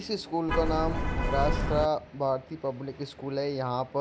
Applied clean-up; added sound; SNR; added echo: none; Vehicle horn, car horn, honking; -2 dB; none.